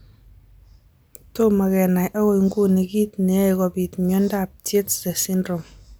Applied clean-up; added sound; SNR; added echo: none; none; none; none.